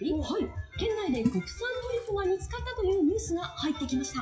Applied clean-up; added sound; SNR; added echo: classical method WPE with log-MMSE.